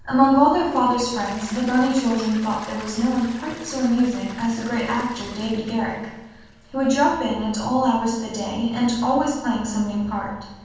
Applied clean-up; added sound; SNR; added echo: none; Toilet flush; 20 dB; reverberation time 1.2 s.